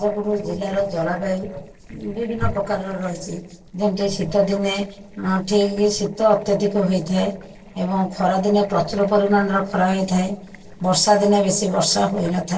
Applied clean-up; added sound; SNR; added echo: neural separator model SepFormer DNS4.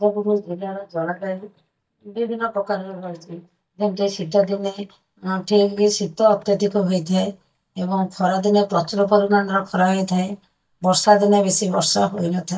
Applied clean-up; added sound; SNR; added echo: neural mask model DeepFilterNet 3.